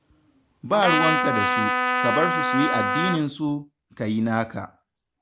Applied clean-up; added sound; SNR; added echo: none; Trumpet; -3 dB; none.